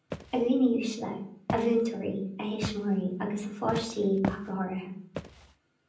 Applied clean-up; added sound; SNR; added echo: none; Walk, footsteps; 11 dB; reverberation time 0.6 s.